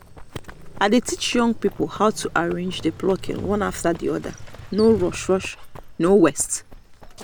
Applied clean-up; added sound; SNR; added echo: none; Run + Motorcycle; 14 dB; none.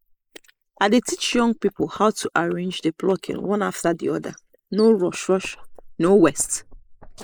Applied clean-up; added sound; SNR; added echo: neural mask model Resemble Enhance denoiser.